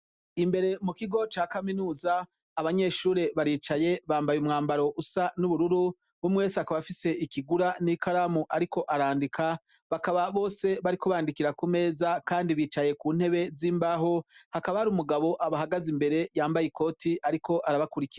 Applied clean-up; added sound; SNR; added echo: none; none; none; none.